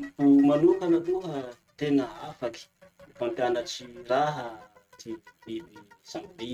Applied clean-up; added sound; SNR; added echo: neural mask model RNNoise.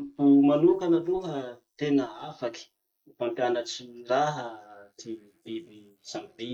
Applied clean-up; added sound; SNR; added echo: neural mask model Resemble Enhance denoiser.